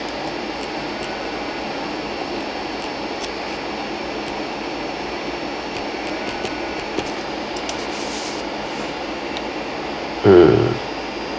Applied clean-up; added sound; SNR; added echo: none; Livestock, farm animals, working animals; 16 dB; none.